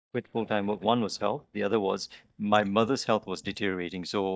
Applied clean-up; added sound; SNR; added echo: neural mask model DeepFilterNet 3.